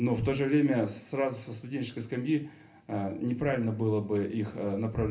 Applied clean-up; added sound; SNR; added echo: none; none; none; reverberation time 0.3 s.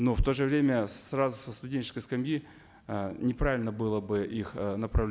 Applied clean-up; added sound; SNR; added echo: none; none; none; none.